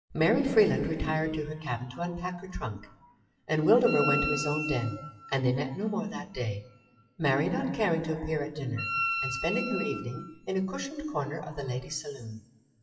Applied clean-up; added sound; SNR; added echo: classical method WPE with log-MMSE.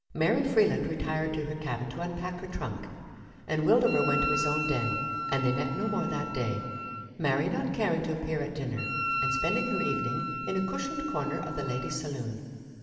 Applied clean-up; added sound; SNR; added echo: none; Wind instrument, woodwind instrument; 4 dB; reverberation time 2.7 s.